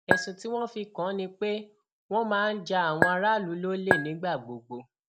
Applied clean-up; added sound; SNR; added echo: none; Chink, clink; -2 dB; none.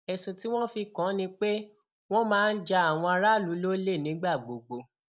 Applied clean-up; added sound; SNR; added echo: none; none; none; none.